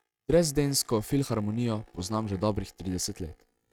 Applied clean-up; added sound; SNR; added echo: neural mask model RNNoise.